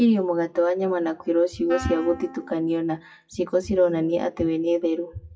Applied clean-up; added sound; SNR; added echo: classical method WPE with log-MMSE.